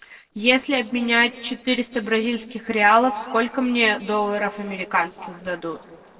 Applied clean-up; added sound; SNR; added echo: neural separator model SepFormer DNS4.